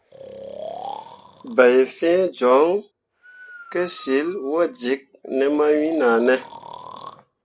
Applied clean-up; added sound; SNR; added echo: none; Breathing; 18 dB; none.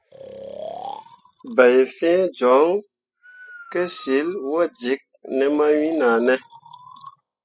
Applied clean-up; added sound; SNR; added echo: classical method spectral subtraction.